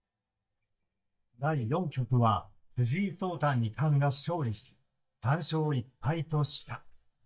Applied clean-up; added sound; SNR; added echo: neural mask model DeepFilterNet 3.